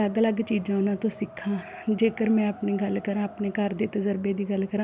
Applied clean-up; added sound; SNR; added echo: none; Wind + Alarm; 16 dB; none.